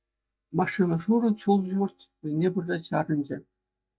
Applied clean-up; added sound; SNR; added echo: neural mask model DeepFilterNet 3.